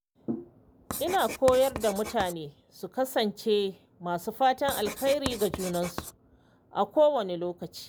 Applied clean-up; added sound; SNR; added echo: none; Writing; 11 dB; none.